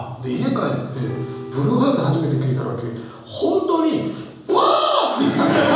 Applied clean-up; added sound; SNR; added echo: none; Acoustic guitar / Strum; 14 dB; reverberation time 1.0 s.